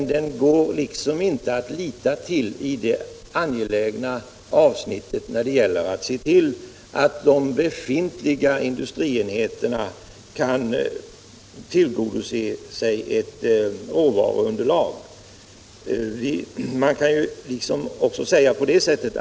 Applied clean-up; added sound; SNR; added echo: none; none; none; none.